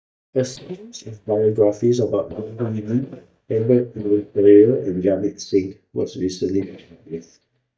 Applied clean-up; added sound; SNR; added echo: neural mask model DeepFilterNet 3.